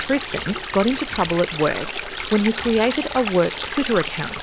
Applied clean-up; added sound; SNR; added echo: none; Stream; 8 dB; none.